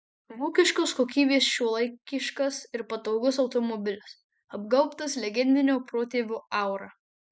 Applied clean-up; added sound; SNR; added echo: none; none; none; none.